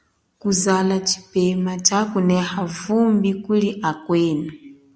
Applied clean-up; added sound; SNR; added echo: none; none; none; none.